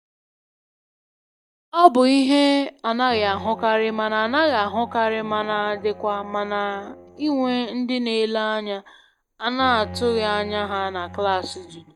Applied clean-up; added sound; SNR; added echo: neural mask model DeepFilterNet 3.